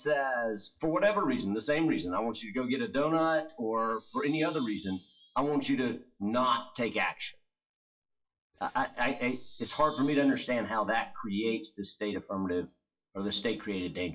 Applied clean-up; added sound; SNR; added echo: classical method WPE with log-MMSE.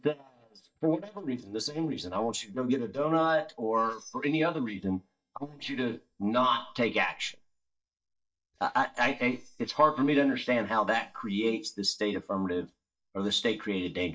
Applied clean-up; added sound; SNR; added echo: neural mask model DeepFilterNet 3.